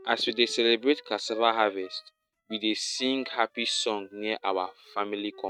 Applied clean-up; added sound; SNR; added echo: neural mask model RNNoise.